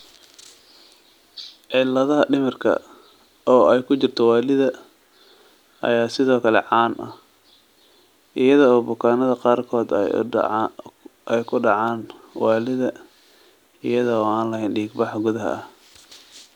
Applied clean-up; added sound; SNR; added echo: none; none; none; none.